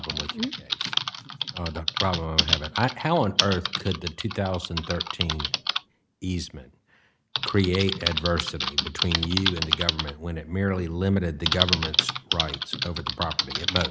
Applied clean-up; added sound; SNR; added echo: none; Typing; 1 dB; none.